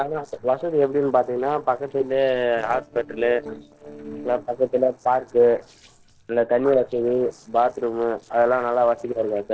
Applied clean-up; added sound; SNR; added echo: neural separator model SepFormer DNS4.